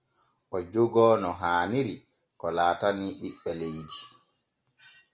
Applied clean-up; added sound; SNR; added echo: none; none; none; none.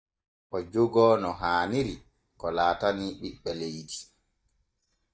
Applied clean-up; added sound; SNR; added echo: neural mask model DeepFilterNet 3.